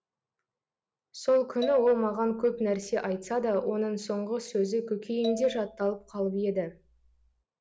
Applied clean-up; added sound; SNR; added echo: none; Marimba, xylophone; 16 dB; none.